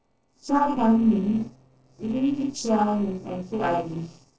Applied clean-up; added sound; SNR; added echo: neural separator model SepFormer DNS4.